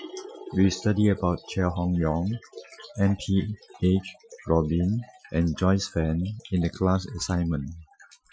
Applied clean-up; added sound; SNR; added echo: classical method Wiener filter.